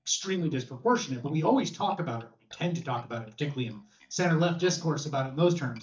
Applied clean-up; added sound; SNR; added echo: neural mask model DeepFilterNet 3.